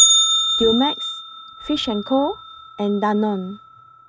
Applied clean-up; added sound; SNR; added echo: neural mask model RNNoise.